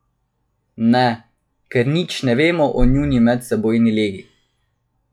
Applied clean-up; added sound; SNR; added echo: classical method log-MMSE.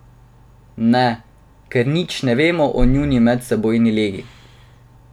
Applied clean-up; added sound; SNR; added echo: none; Breathing; 7 dB; none.